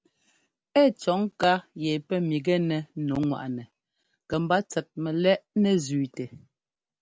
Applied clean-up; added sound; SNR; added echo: none; none; none; none.